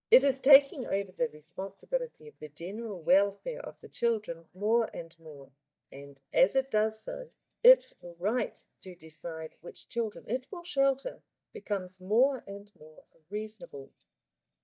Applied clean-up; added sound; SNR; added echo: neural mask model DeepFilterNet 3.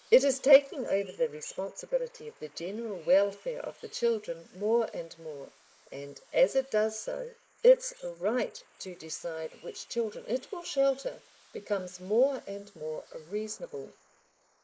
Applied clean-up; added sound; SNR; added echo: neural mask model Resemble Enhance denoiser.